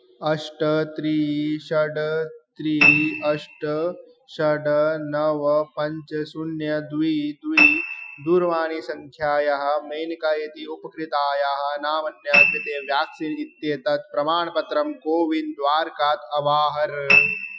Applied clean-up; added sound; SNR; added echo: classical method Wiener filter.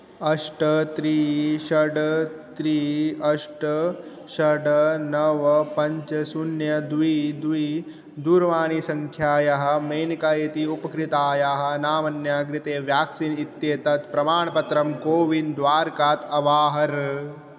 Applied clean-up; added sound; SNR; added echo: none; none; none; none.